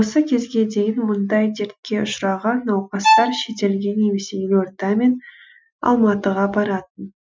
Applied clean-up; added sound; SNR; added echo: classical method Wiener filter.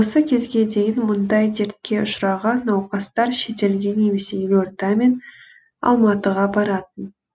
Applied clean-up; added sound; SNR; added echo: none; none; none; none.